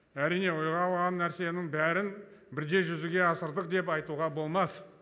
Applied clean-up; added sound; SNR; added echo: none; none; none; none.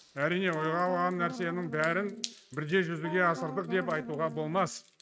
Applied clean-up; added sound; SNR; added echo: neural mask model RNNoise.